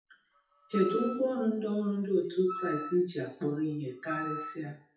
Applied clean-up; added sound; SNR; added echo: classical method WPE with log-MMSE.